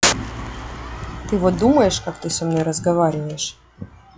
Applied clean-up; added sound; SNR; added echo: classical method log-MMSE.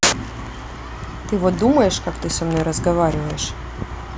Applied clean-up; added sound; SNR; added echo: none; Organ; 16 dB; none.